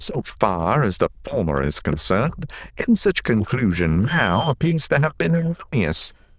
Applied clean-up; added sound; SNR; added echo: neural diffusion model UNIVERSE++.